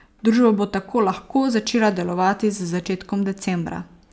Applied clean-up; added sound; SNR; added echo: none; none; none; none.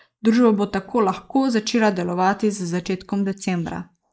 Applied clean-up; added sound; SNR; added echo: neural mask model Resemble Enhance denoiser.